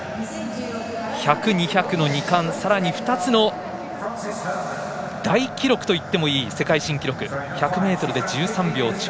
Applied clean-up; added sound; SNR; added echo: none; none; none; none.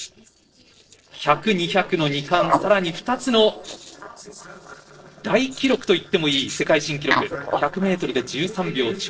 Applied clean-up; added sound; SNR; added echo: neural separator model SepFormer DNS4.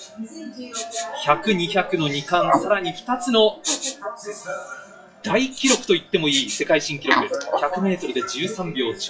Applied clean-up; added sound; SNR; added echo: classical method WPE with log-MMSE.